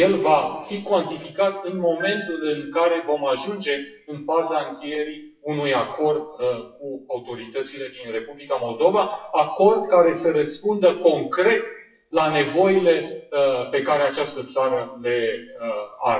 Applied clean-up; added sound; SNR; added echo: classical method WPE with log-MMSE.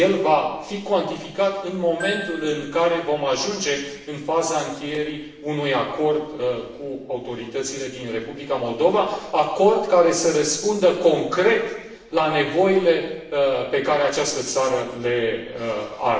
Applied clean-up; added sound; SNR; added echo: none; Glockenspiel; 17 dB; reverberation time 1.0 s.